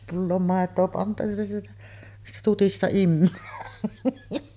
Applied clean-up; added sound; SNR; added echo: none; none; none; none.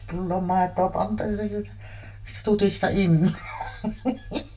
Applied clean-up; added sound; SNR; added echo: none; none; none; reverberation time 0.1 s.